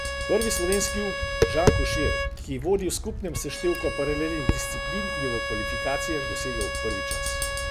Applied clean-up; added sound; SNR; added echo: none; Tap + Bowed string instrument; -2 dB; none.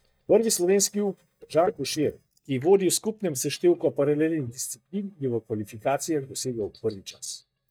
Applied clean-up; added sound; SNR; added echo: neural mask model DeepFilterNet 3.